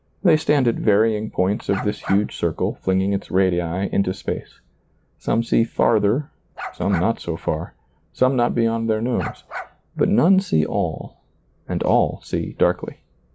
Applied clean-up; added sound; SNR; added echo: none; Bark; 12 dB; none.